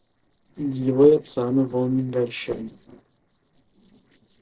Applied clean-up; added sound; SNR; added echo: neural separator model SepFormer DNS4.